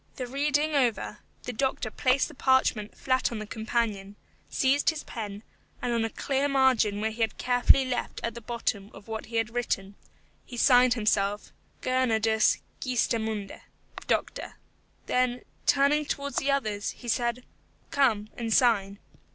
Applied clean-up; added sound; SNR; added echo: none; none; none; none.